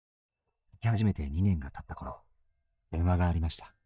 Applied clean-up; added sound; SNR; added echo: neural mask model DeepFilterNet 3.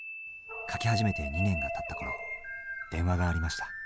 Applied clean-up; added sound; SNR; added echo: none; Dog; 9 dB; none.